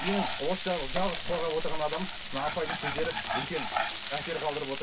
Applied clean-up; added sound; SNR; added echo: none; Frying (food); -1 dB; reverberation time 0.1 s.